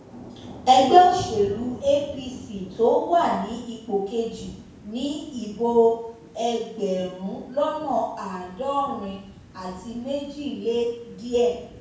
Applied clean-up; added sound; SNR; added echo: none; Thunder / Rain; 19 dB; reverberation time 0.7 s.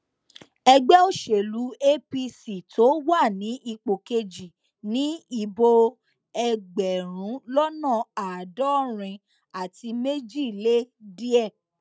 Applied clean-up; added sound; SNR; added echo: none; none; none; none.